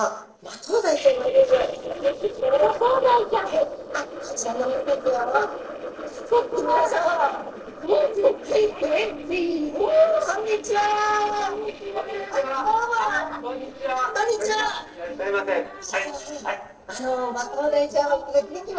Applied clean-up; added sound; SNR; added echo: neural separator model SepFormer DNS4.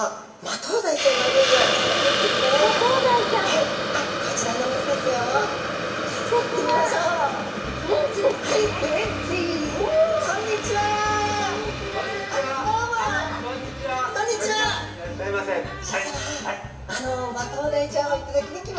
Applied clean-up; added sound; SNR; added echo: none; Hiss; 4 dB; reverberation time 1.0 s.